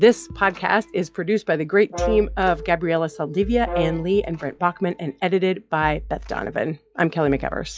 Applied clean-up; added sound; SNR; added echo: classical method log-MMSE.